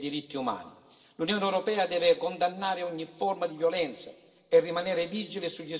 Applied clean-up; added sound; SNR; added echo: none; none; none; reverberation time 1.4 s.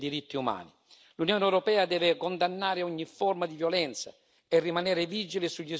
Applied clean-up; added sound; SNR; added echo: none; none; none; none.